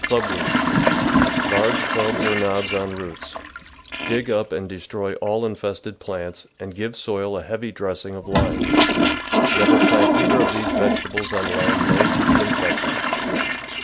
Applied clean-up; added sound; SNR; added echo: none; Toilet flush; -4 dB; none.